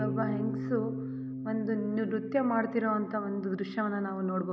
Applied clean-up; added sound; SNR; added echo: none; Bass guitar; 6 dB; none.